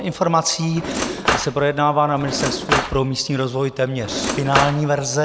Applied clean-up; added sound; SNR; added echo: none; Cutlery, silverware / Drawer open or close; 3 dB; none.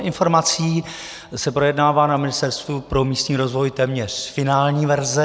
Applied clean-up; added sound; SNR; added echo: none; none; none; none.